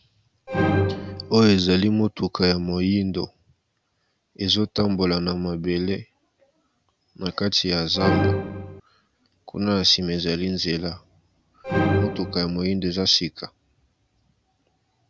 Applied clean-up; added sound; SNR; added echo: none; Musical instrument; 2 dB; none.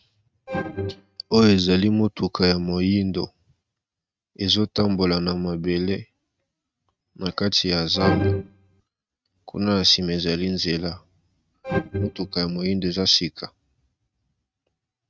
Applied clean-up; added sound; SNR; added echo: neural mask model RNNoise.